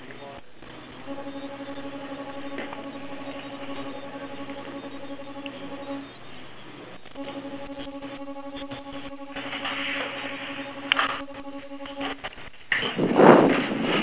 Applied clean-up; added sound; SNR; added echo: none; Bowed string instrument; 11 dB; none.